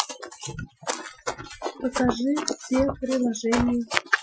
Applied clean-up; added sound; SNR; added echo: classical method Wiener filter.